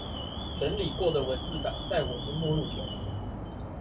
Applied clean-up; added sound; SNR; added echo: none; Alarm; 2 dB; reverberation time 0.2 s.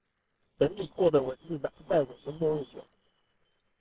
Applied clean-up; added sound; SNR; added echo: neural separator model SepFormer WHAMR!.